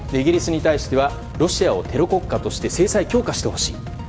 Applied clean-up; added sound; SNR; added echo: none; Engine starting; 12 dB; none.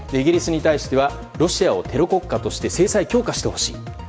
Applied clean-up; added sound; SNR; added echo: none; none; none; none.